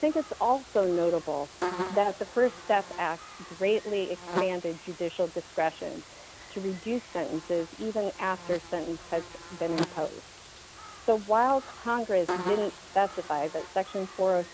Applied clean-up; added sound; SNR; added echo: none; Buzz; 11 dB; none.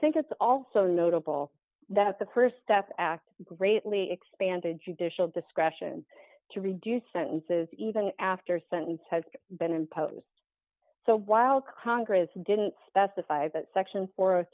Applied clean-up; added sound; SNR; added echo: none; none; none; none.